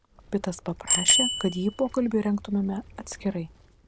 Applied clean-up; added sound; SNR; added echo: none; Bicycle bell; 0 dB; none.